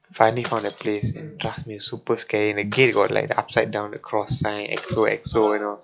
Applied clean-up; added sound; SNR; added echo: classical method log-MMSE.